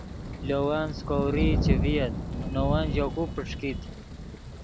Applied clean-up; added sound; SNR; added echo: none; Thunder; -1 dB; none.